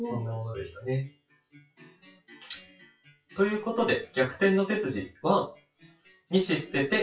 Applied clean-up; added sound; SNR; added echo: classical method WPE with log-MMSE.